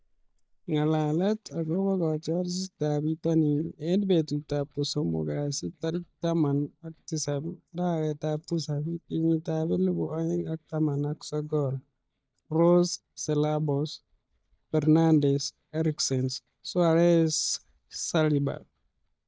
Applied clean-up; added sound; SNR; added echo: neural mask model DeepFilterNet 3.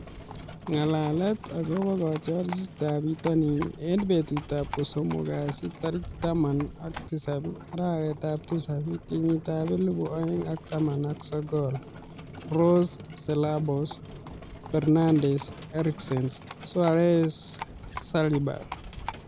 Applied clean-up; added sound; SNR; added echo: none; Livestock, farm animals, working animals; 14 dB; none.